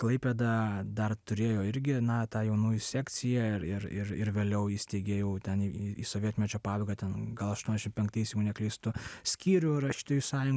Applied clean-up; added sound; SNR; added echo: none; none; none; none.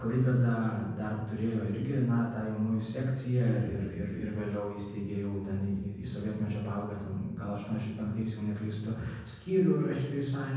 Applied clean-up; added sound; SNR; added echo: none; none; none; reverberation time 1.1 s.